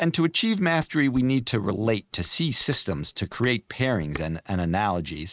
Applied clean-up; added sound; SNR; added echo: neural mask model RNNoise.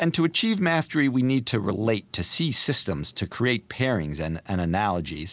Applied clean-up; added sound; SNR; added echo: none; none; none; none.